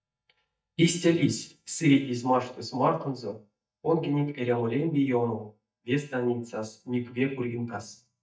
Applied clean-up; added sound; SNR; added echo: neural mask model DeepFilterNet 3.